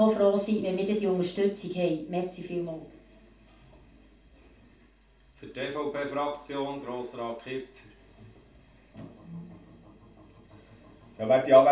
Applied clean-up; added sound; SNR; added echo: none; none; none; reverberation time 0.3 s.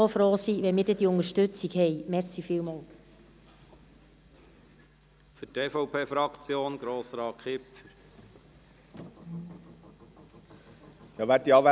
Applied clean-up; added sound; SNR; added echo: none; none; none; none.